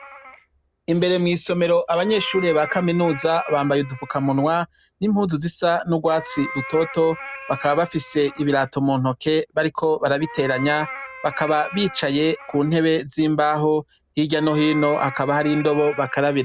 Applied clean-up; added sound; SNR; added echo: none; Meow; 16 dB; none.